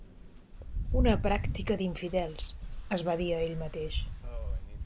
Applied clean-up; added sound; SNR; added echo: none; Rain; 0 dB; none.